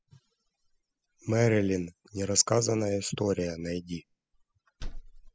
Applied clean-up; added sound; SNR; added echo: classical method spectral subtraction.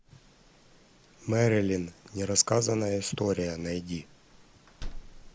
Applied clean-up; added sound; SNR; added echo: none; Slam; 16 dB; none.